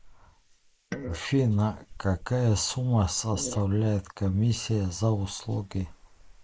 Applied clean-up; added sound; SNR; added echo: neural mask model Resemble Enhance denoiser.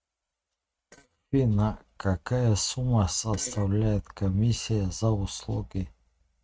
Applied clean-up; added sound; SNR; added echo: neural mask model RNNoise.